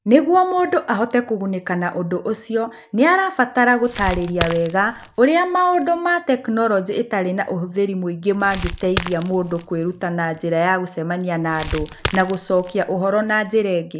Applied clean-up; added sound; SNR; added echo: none; Crackle; 11 dB; none.